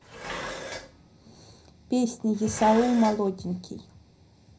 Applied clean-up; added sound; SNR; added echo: none; Dishes, pots, and pans; 12 dB; reverberation time 0.5 s.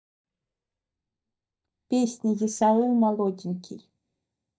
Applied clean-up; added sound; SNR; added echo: neural mask model DeepFilterNet 3.